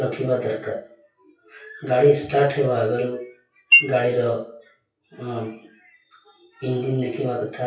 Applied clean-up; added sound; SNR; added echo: classical method WPE with log-MMSE.